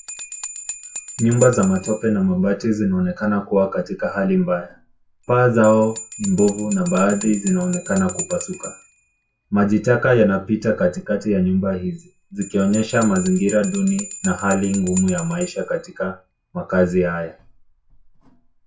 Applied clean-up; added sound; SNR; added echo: none; Bell; 15 dB; reverberation time 0.2 s.